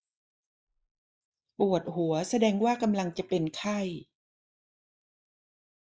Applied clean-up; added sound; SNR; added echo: neural mask model Resemble Enhance denoiser.